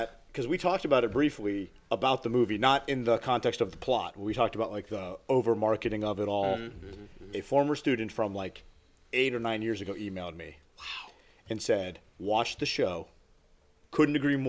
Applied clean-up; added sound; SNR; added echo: none; none; none; none.